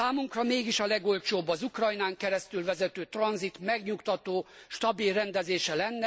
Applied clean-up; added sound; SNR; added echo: none; none; none; none.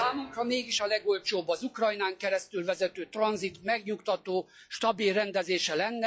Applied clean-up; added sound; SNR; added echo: classical method log-MMSE.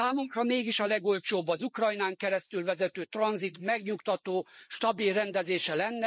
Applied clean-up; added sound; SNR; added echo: neural mask model Resemble Enhance denoiser.